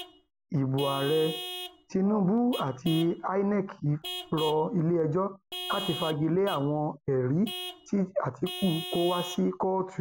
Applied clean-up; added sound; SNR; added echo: none; Vehicle horn, car horn, honking / Truck; 12 dB; none.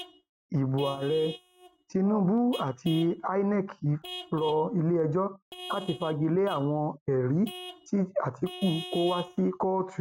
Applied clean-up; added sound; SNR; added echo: neural mask model RNNoise.